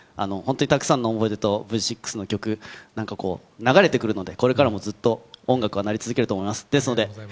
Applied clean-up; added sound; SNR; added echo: none; none; none; none.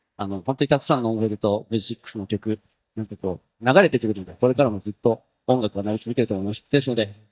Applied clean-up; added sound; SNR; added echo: neural mask model DeepFilterNet 3.